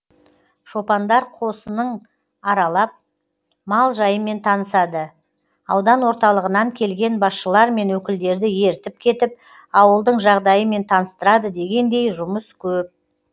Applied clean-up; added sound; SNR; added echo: none; none; none; none.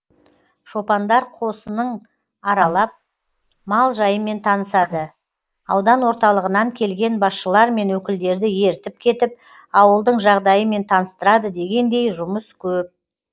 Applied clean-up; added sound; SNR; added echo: neural mask model Resemble Enhance denoiser.